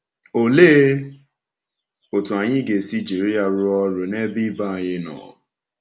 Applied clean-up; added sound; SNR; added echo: none; none; none; none.